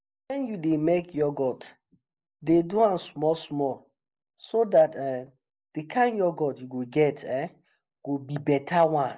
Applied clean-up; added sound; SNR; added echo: neural mask model Resemble Enhance denoiser.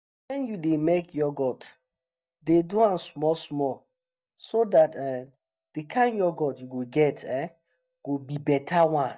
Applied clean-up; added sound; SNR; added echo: neural mask model DeepFilterNet 3.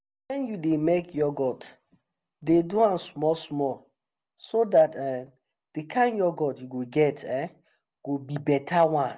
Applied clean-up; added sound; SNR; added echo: none; none; none; none.